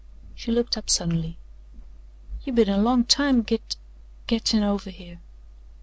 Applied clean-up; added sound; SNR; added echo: none; none; none; none.